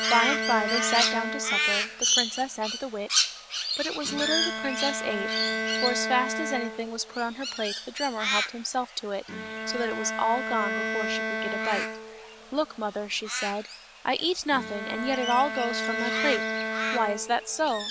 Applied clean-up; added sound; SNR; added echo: none; Crow + Bowed string instrument; 0 dB; none.